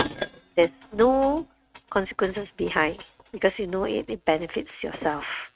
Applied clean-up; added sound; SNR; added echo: neural mask model RNNoise.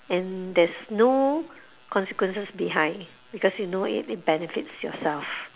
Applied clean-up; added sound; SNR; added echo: none; none; none; none.